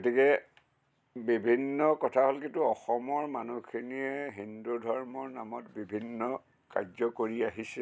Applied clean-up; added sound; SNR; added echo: none; none; none; none.